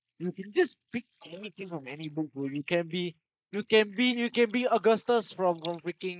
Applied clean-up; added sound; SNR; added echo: neural mask model Resemble Enhance denoiser.